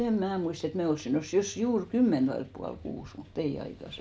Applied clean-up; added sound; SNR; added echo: none; none; none; none.